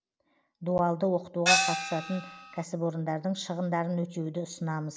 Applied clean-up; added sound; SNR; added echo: none; Gong; -2 dB; none.